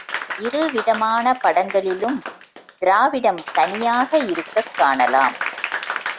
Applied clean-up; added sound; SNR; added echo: none; Applause; 10 dB; none.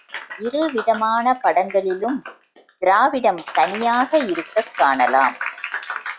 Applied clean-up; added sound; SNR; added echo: classical method log-MMSE.